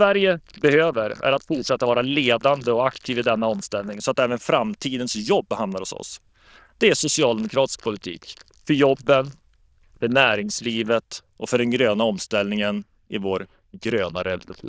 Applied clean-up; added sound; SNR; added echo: neural diffusion model UNIVERSE++.